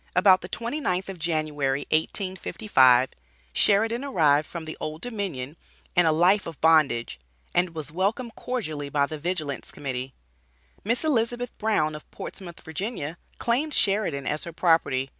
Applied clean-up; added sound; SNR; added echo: none; none; none; none.